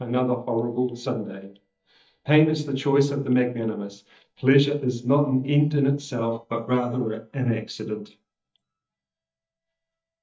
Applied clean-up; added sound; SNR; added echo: neural mask model DeepFilterNet 3.